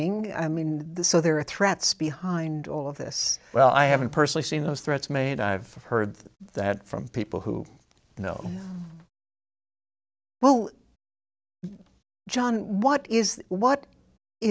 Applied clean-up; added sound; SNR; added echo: none; none; none; none.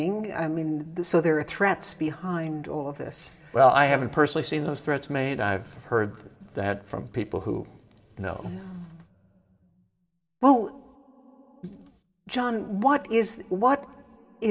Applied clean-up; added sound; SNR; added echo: none; none; none; reverberation time 2.8 s.